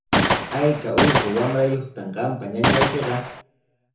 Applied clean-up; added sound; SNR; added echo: none; Gunshot, gunfire; -2 dB; reverberation time 0.6 s.